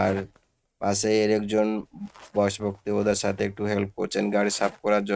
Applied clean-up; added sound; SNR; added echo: neural mask model RNNoise.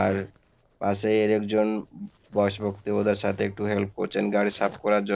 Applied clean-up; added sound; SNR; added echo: neural separator model SepFormer DNS4.